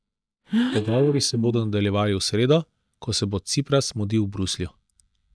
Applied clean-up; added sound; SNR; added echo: neural mask model DeepFilterNet 3.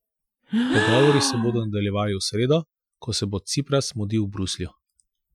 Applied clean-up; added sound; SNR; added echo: classical method Wiener filter.